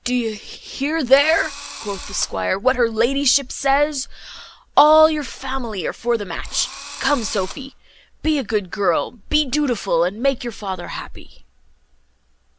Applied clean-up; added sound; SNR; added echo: none; Engine / Drill; 14 dB; none.